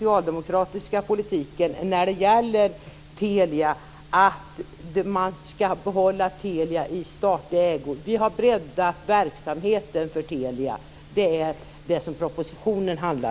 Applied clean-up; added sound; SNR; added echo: none; none; none; none.